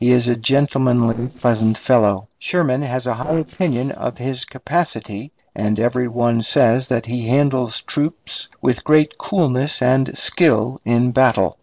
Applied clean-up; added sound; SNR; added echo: neural separator model SepFormer DNS4.